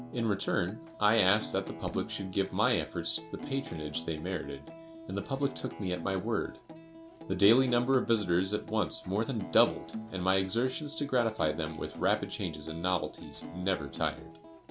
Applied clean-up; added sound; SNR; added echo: none; Hammer + Acoustic guitar; 14 dB; none.